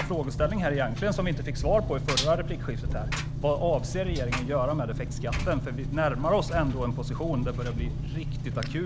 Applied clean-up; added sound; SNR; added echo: none; Engine; 1 dB; none.